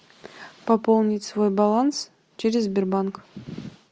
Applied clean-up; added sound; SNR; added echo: none; none; none; none.